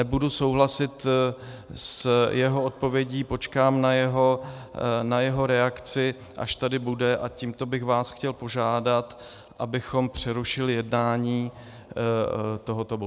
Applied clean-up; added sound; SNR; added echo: none; none; none; none.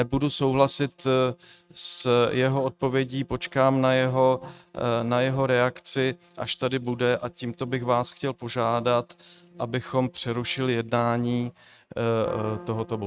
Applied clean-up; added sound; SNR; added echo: neural mask model RNNoise.